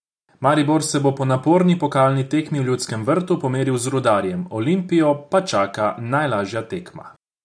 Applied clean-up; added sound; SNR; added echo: none; none; none; none.